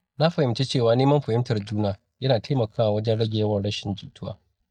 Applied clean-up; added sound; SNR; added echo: neural mask model DeepFilterNet 3.